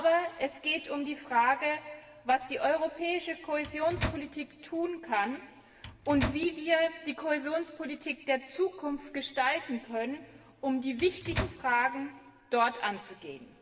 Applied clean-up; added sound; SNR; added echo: none; Microwave oven; 8 dB; reverberation time 3.0 s.